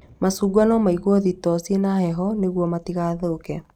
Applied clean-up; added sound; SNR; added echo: neural mask model RNNoise.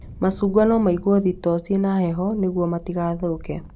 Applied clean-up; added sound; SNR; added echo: none; Wind; 19 dB; none.